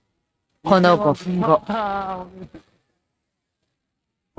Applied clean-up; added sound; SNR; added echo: neural mask model RNNoise.